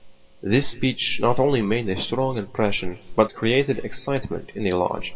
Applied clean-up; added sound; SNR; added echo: none; none; none; reverberation time 1.3 s.